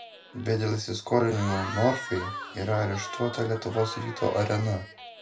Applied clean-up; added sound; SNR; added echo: none; Crowd / Cheering; 11 dB; reverberation time 0.2 s.